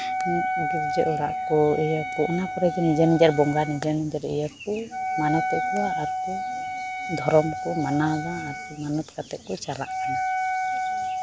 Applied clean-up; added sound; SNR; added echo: none; Wind instrument, woodwind instrument; 3 dB; none.